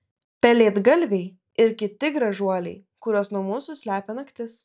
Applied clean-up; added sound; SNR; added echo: none; none; none; none.